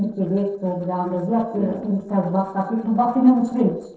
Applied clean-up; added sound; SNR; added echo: neural separator model SepFormer DNS4.